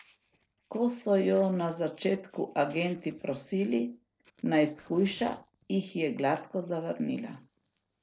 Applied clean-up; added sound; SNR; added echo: neural separator model SepFormer DNS4.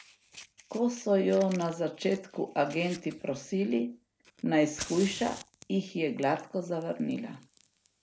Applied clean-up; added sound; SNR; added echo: none; Fire; 19 dB; none.